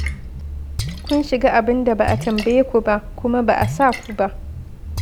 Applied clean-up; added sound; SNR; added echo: none; Splash, splatter; 9 dB; none.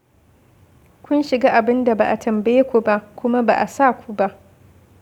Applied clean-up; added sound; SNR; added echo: none; none; none; none.